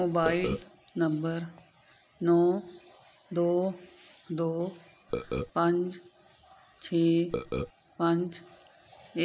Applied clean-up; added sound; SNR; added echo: none; Burping, eructation; 2 dB; none.